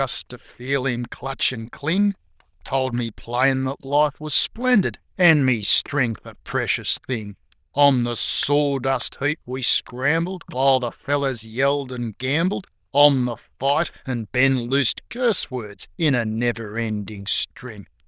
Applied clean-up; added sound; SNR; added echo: neural diffusion model UNIVERSE++.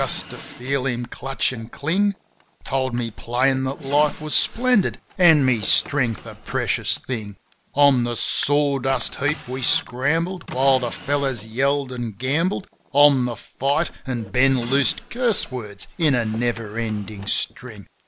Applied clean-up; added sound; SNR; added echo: none; Drawer open or close; 19 dB; none.